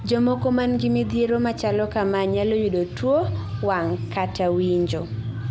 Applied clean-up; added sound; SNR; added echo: none; none; none; none.